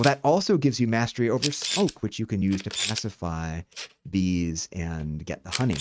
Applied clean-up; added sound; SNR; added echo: neural mask model RNNoise.